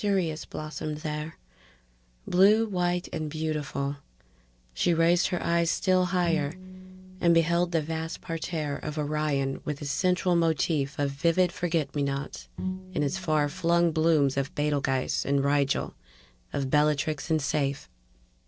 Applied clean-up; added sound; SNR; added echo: neural separator model SepFormer DNS4.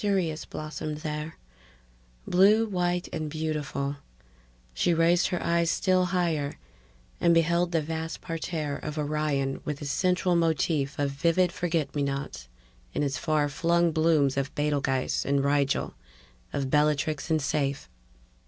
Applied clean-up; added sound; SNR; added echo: none; none; none; none.